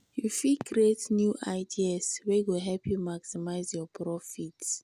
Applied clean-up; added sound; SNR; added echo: none; none; none; none.